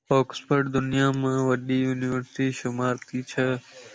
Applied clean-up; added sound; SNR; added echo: none; none; none; none.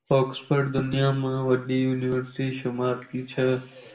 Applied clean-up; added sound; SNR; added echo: none; none; none; reverberation time 0.5 s.